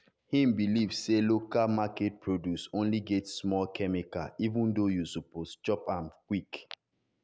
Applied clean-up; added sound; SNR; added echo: none; none; none; none.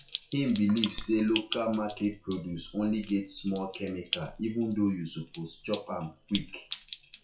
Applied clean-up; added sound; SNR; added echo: classical method WPE with log-MMSE.